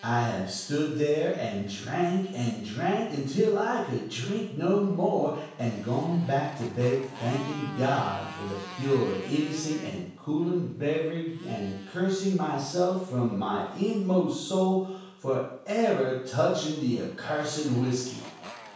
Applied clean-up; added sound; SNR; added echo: none; Motorcycle; 20 dB; reverberation time 0.7 s.